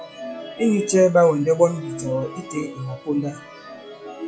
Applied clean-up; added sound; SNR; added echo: classical method log-MMSE.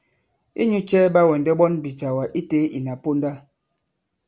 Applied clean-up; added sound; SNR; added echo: none; none; none; none.